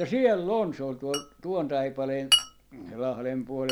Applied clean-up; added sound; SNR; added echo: none; Glass; 5 dB; none.